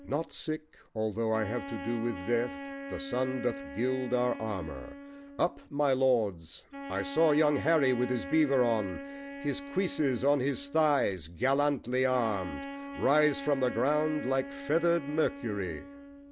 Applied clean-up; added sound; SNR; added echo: none; Wind instrument, woodwind instrument; 12 dB; none.